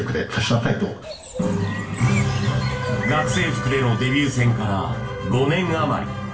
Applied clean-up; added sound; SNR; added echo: none; Bird; 11 dB; reverberation time 0.3 s.